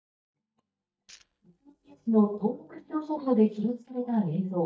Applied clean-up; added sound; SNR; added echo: neural mask model DeepFilterNet 3.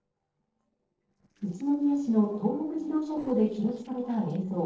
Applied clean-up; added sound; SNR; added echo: neural separator model SepFormer DNS4.